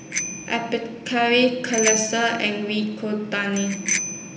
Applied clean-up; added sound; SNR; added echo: none; Bicycle bell; 6 dB; reverberation time 0.8 s.